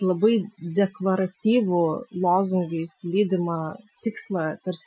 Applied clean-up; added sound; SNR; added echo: classical method Wiener filter.